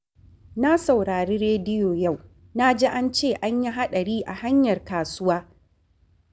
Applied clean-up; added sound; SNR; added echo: none; none; none; none.